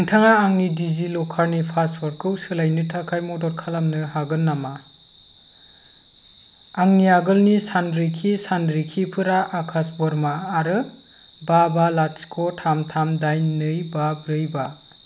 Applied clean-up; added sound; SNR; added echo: none; none; none; none.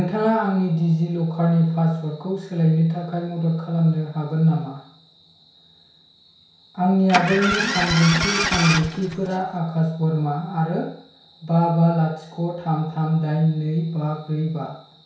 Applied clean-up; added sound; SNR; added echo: none; Engine starting; 2 dB; reverberation time 0.6 s.